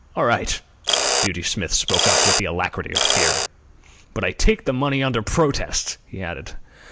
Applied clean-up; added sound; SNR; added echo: none; Mechanisms; -2 dB; none.